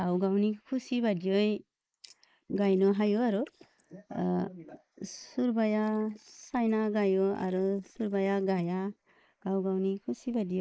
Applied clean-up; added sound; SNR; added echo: neural mask model Resemble Enhance denoiser.